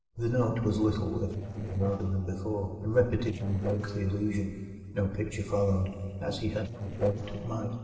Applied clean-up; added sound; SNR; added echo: neural separator model SepFormer DNS4.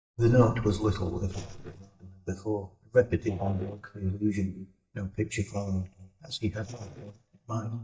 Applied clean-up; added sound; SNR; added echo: neural mask model DeepFilterNet 3.